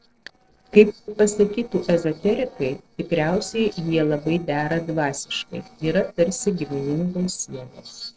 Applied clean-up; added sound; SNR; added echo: neural separator model SepFormer DNS4.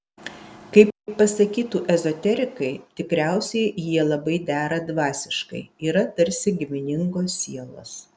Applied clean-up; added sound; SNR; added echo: none; none; none; none.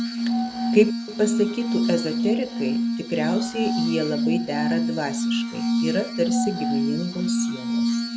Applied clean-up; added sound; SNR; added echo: none; Glass; -3 dB; none.